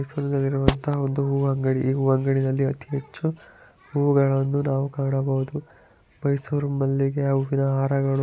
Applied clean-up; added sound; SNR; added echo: none; none; none; none.